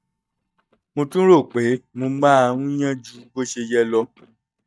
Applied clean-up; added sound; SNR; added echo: neural mask model DeepFilterNet 3.